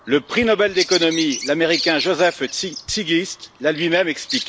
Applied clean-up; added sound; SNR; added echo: none; Bird vocalization, bird call, bird song; 10 dB; none.